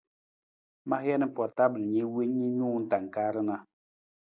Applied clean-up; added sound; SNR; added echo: none; none; none; none.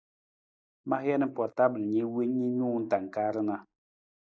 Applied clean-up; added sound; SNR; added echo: neural mask model Resemble Enhance denoiser.